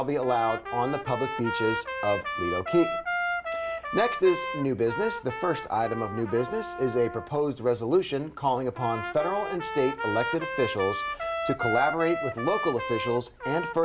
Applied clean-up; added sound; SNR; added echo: none; Trumpet; 5 dB; none.